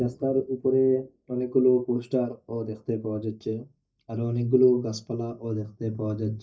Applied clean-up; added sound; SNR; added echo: neural mask model DeepFilterNet 3.